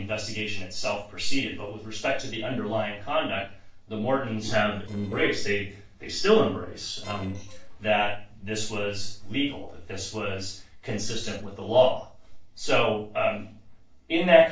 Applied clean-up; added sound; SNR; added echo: neural separator model SepFormer DNS4.